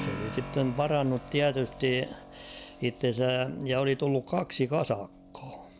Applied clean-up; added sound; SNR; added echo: none; Keyboard (musical); 14 dB; none.